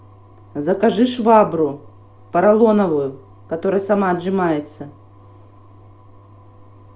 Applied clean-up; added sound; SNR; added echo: none; none; none; none.